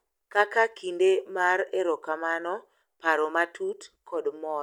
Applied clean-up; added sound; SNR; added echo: none; none; none; none.